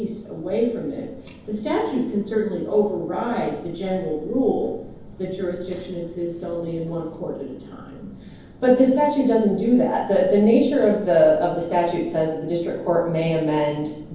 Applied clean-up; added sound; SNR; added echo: none; none; none; reverberation time 0.9 s.